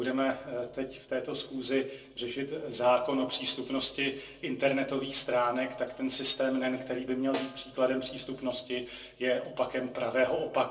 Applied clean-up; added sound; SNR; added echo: neural separator model SepFormer DNS4.